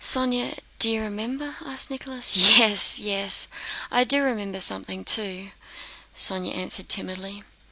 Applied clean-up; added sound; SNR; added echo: none; none; none; none.